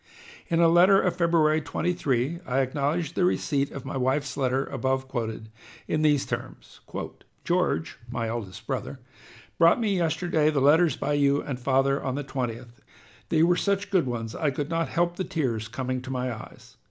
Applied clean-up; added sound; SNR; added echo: none; none; none; none.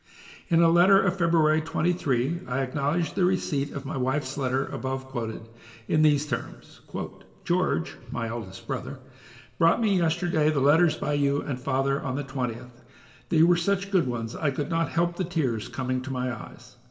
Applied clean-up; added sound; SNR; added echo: none; none; none; reverberation time 1.4 s.